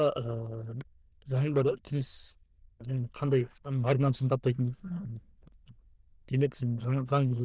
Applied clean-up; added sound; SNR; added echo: neural diffusion model UNIVERSE++.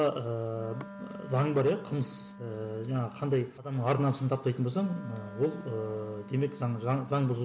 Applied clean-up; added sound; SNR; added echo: none; Wind instrument, woodwind instrument; 16 dB; none.